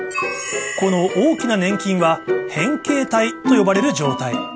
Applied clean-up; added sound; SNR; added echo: none; none; none; none.